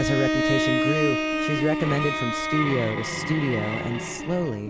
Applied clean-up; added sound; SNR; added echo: none; Bowed string instrument; 0 dB; none.